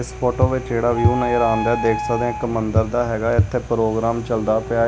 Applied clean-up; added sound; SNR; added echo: none; Walk, footsteps / Bird vocalization, bird call, bird song + Wind instrument, woodwind instrument; 4 dB; none.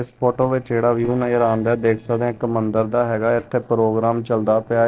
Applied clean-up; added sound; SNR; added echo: neural separator model SepFormer DNS4.